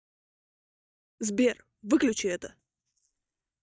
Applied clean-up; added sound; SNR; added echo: neural mask model DeepFilterNet 3.